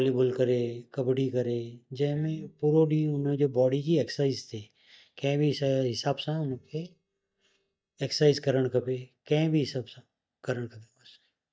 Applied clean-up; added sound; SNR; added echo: neural mask model DeepFilterNet 3.